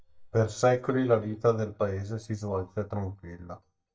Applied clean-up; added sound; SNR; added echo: neural mask model DeepFilterNet 3.